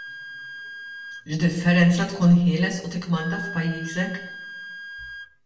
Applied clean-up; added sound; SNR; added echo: none; Wind instrument, woodwind instrument; 15 dB; reverberation time 0.6 s.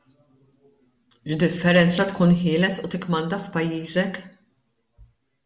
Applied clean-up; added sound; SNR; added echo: none; none; none; none.